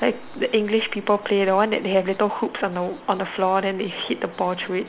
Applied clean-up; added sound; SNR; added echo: none; none; none; none.